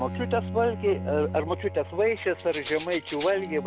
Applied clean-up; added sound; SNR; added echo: none; Bowed string instrument + Rattle (instrument); 8 dB; none.